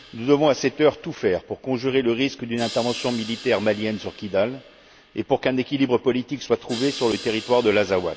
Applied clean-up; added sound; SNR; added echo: none; Crash cymbal; 18 dB; none.